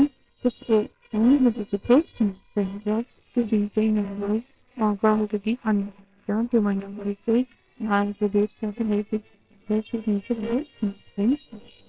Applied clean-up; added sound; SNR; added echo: neural separator model SepFormer WHAMR!.